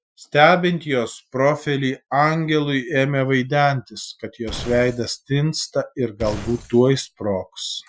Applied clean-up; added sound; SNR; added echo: classical method Wiener filter.